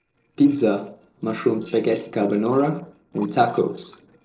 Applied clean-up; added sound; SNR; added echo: neural separator model SepFormer DNS4.